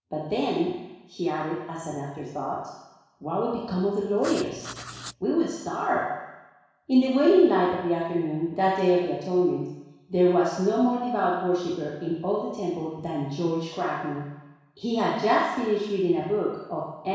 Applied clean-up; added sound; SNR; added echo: none; Writing; 13 dB; reverberation time 1.1 s.